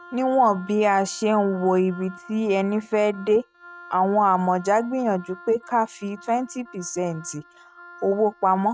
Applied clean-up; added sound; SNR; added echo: neural mask model RNNoise.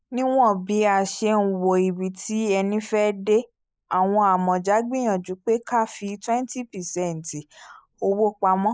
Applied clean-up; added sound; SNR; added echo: neural mask model Resemble Enhance denoiser.